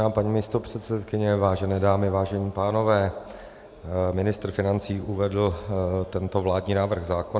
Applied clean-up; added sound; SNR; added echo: none; none; none; none.